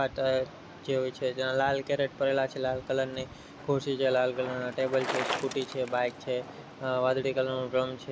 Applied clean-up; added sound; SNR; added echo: none; Bicycle; 13 dB; none.